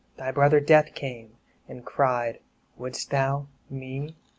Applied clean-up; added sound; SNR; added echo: none; none; none; none.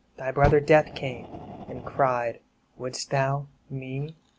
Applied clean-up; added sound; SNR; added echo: none; Fire; 10 dB; none.